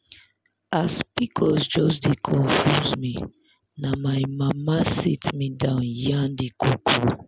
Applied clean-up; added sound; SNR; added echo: none; none; none; none.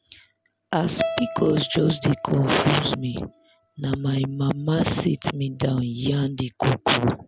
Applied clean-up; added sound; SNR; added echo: none; Keyboard (musical); 15 dB; none.